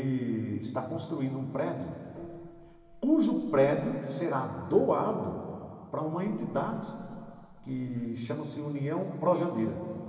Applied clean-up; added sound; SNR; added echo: none; Gong; 19 dB; reverberation time 2.5 s.